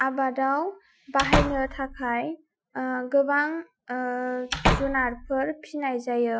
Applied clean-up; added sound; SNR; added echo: classical method Wiener filter.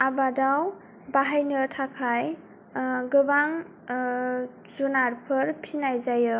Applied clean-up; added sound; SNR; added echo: none; none; none; none.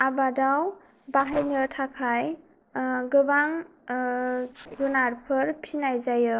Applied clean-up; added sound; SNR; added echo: neural separator model SepFormer DNS4.